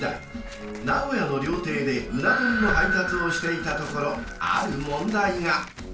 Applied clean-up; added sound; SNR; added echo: none; Tearing; 14 dB; reverberation time 0.3 s.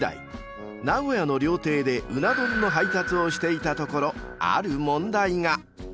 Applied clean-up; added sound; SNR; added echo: none; none; none; none.